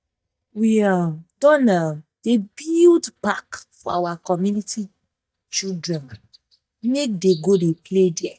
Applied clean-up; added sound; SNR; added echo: neural mask model DeepFilterNet 3.